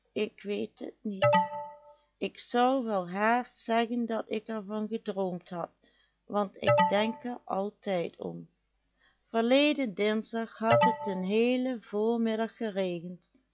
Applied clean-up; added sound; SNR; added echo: classical method log-MMSE.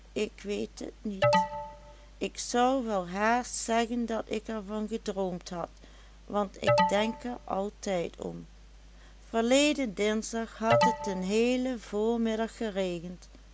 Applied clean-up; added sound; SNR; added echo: none; Alarm; -2 dB; none.